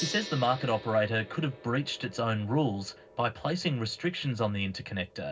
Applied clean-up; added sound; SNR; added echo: none; Gong; 15 dB; reverberation time 0.4 s.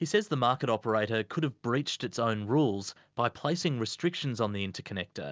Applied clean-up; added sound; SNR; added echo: none; none; none; none.